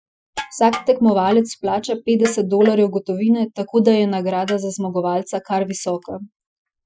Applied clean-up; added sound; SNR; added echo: classical method Wiener filter.